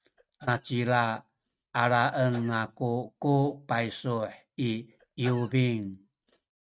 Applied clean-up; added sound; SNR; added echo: neural mask model RNNoise.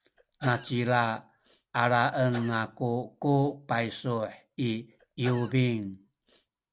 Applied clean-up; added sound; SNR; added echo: none; Sneeze / Cough; 20 dB; none.